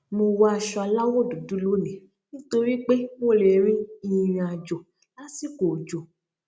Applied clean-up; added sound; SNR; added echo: none; none; none; none.